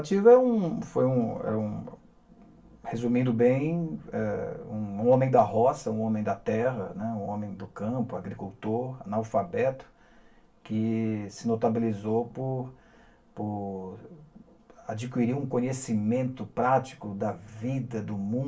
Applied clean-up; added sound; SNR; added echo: none; none; none; reverberation time 0.2 s.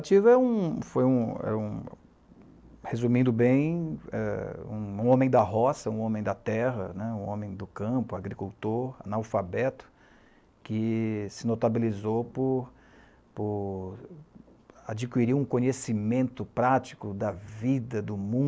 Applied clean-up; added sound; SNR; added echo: none; none; none; none.